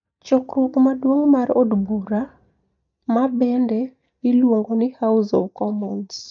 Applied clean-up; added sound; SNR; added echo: neural mask model DeepFilterNet 3.